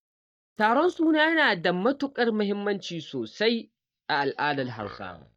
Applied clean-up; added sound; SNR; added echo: neural mask model DeepFilterNet 3.